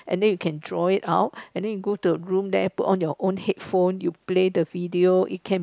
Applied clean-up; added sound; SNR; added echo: none; none; none; none.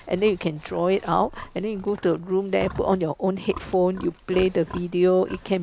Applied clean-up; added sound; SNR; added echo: none; Livestock, farm animals, working animals; 17 dB; none.